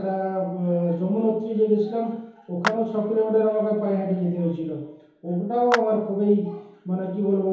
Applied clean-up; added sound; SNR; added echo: none; Clapping; 10 dB; reverberation time 2.2 s.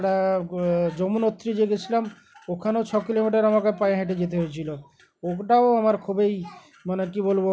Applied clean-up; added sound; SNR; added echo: none; none; none; none.